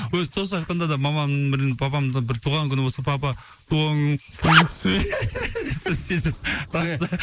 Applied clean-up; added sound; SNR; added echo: neural mask model Resemble Enhance denoiser.